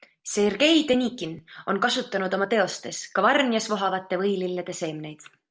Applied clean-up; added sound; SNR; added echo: none; none; none; none.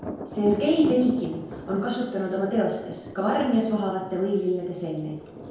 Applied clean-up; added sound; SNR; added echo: none; Thunder; 13 dB; reverberation time 1.0 s.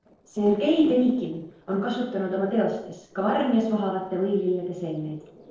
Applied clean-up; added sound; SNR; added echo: neural separator model SepFormer DNS4.